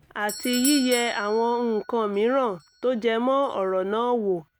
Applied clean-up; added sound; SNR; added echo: none; Doorbell; 14 dB; none.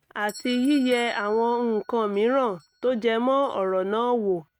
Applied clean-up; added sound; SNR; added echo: neural mask model RNNoise.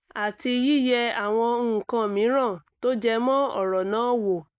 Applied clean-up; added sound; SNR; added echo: neural mask model Resemble Enhance denoiser.